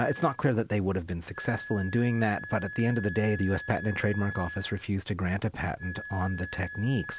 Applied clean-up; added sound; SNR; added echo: none; Wind instrument, woodwind instrument; 13 dB; none.